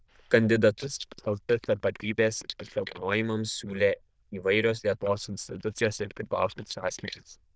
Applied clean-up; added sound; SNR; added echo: neural diffusion model UNIVERSE++.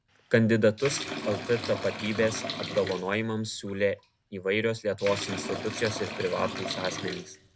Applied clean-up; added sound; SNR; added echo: none; Bathtub (filling or washing) / Liquid; 9 dB; none.